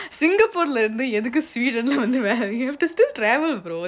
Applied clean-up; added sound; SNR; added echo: none; none; none; none.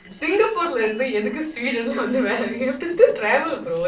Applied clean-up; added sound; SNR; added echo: neural separator model SepFormer DNS4.